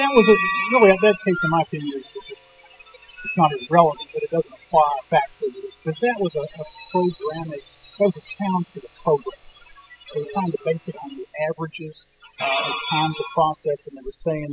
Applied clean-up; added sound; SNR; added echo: classical method spectral subtraction.